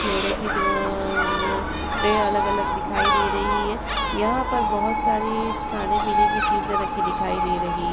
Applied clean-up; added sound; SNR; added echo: none; Gull, seagull + Screech; -5 dB; none.